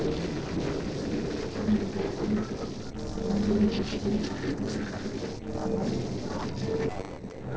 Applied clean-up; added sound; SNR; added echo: neural separator model SepFormer DNS4.